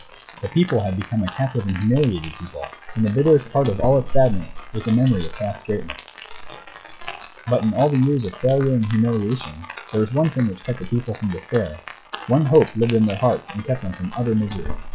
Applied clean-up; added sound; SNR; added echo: classical method log-MMSE.